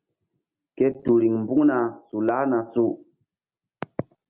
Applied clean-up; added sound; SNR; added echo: none; none; none; none.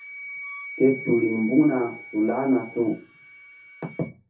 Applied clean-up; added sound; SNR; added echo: none; Wind instrument, woodwind instrument; 15 dB; reverberation time 0.3 s.